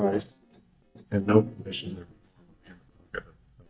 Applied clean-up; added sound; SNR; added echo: neural mask model DeepFilterNet 3.